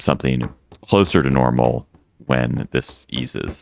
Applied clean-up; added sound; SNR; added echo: neural mask model RNNoise.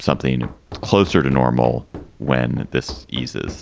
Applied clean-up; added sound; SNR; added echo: none; Run; 16 dB; none.